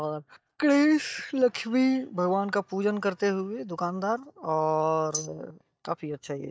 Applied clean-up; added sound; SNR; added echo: neural mask model DeepFilterNet 3.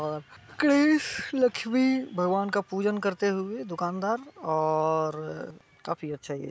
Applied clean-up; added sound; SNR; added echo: none; none; none; none.